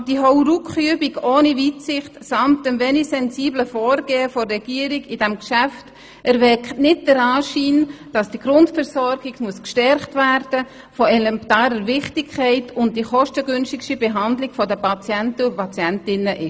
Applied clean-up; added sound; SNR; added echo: none; none; none; none.